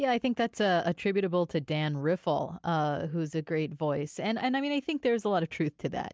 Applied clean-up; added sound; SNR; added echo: none; none; none; none.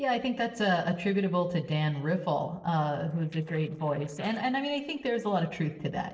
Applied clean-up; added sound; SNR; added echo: neural separator model SepFormer DNS4.